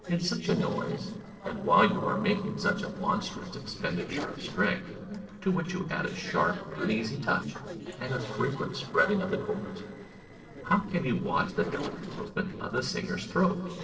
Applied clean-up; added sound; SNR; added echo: neural separator model SepFormer DNS4.